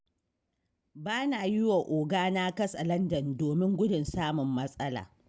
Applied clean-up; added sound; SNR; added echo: none; none; none; none.